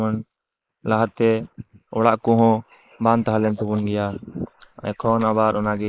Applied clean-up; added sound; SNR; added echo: neural mask model Resemble Enhance denoiser.